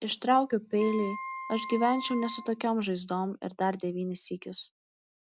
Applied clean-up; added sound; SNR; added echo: none; Wind instrument, woodwind instrument; 11 dB; none.